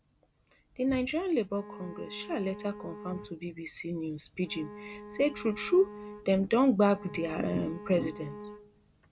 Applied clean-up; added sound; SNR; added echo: none; Bowed string instrument; 14 dB; none.